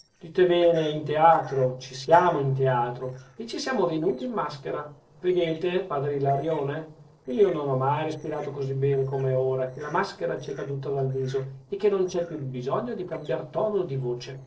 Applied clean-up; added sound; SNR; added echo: neural separator model SepFormer DNS4.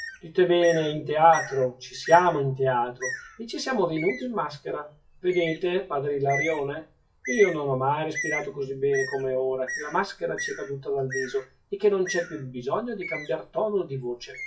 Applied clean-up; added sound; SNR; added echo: classical method WPE with log-MMSE.